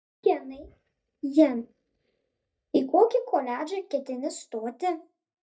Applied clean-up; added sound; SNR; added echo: neural mask model DeepFilterNet 3.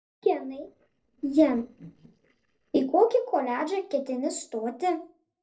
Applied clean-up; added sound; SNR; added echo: neural separator model SepFormer DNS4.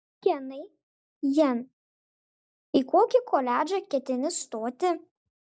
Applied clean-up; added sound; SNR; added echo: none; none; none; none.